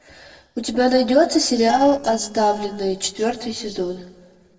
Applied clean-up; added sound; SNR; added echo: neural separator model SepFormer DNS4.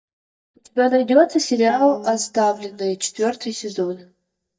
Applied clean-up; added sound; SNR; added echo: neural mask model DeepFilterNet 3.